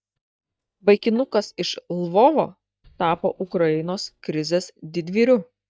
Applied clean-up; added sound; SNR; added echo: neural mask model DeepFilterNet 3.